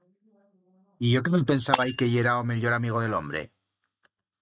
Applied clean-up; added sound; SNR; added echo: neural mask model RNNoise.